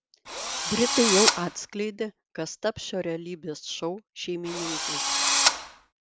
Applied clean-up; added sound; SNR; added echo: none; Drill; -4 dB; none.